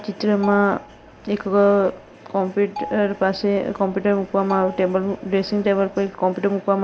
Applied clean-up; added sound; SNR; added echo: none; Marimba, xylophone; 17 dB; none.